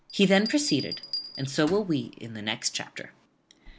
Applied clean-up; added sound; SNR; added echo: none; Bell; 13 dB; none.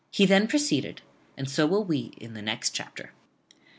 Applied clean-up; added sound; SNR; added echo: none; none; none; none.